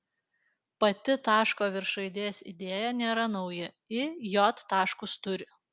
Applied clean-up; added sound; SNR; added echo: none; none; none; none.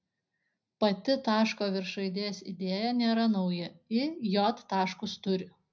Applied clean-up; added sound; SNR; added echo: none; none; none; reverberation time 0.4 s.